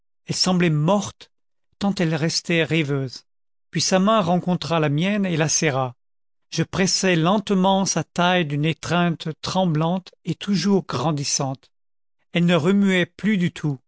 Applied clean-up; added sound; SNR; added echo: none; none; none; none.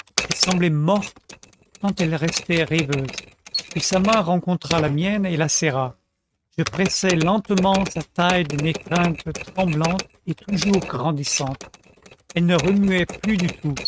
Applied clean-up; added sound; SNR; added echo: neural mask model RNNoise.